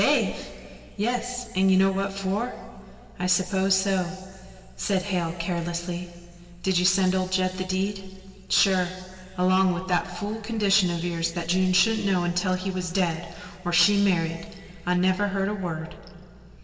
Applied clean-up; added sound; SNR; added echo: none; none; none; reverberation time 2.6 s.